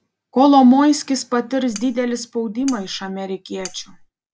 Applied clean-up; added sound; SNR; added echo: none; Cutlery, silverware; 19 dB; none.